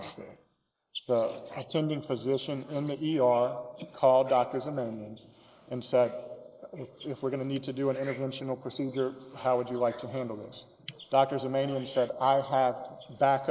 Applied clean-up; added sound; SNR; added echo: neural mask model Resemble Enhance denoiser.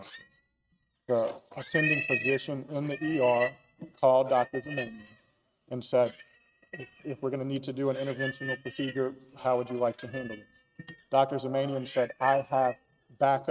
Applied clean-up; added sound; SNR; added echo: neural mask model RNNoise.